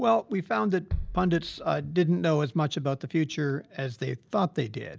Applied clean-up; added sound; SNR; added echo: none; Bass drum; 13 dB; none.